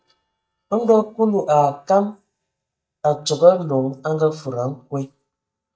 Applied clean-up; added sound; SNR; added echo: neural mask model DeepFilterNet 3.